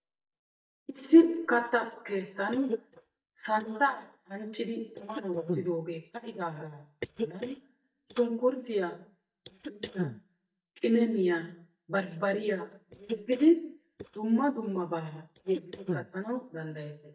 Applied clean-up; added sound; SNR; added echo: neural mask model DeepFilterNet 3.